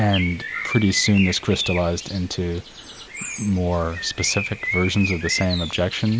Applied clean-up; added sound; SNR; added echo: none; Bird; 8 dB; none.